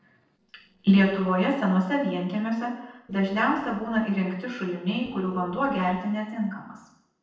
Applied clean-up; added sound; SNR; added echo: neural separator model SepFormer DNS4.